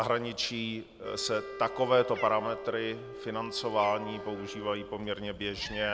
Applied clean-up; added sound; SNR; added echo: none; Cat + Wind instrument, woodwind instrument; 12 dB; none.